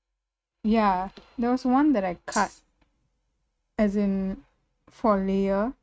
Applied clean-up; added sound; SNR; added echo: neural mask model RNNoise.